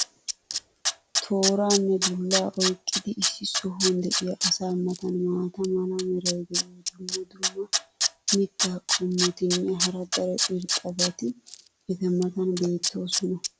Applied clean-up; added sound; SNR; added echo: none; Tools; 2 dB; none.